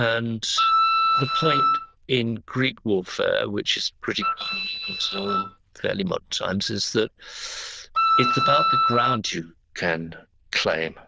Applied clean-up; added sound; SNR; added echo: neural diffusion model UNIVERSE++.